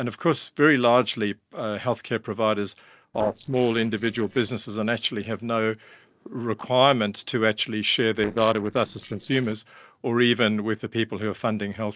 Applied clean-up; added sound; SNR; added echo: neural separator model SepFormer DNS4.